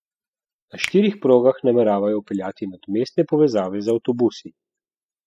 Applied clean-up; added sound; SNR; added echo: classical method spectral subtraction.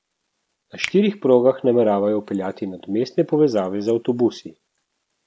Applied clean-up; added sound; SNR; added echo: none; Finger snapping; 18 dB; none.